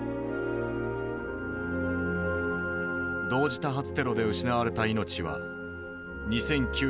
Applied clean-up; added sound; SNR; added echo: none; Wind instrument, woodwind instrument; 9 dB; none.